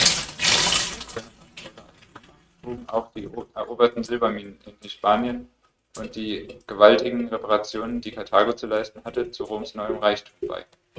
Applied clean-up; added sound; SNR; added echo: neural mask model RNNoise.